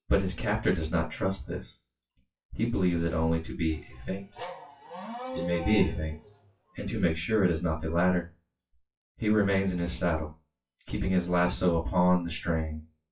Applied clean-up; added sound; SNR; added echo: classical method WPE with log-MMSE.